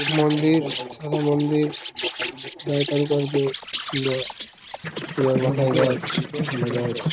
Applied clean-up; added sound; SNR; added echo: neural mask model RNNoise.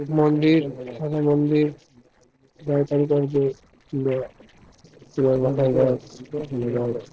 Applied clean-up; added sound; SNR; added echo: neural separator model SepFormer DNS4.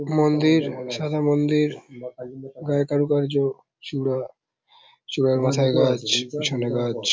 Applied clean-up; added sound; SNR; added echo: none; none; none; none.